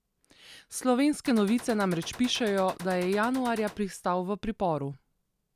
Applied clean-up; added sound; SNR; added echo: none; Gunshot, gunfire; 16 dB; none.